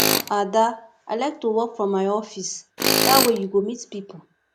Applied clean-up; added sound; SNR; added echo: none; Tools; 2 dB; none.